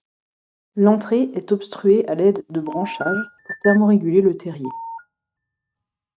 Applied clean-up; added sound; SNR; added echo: neural mask model RNNoise.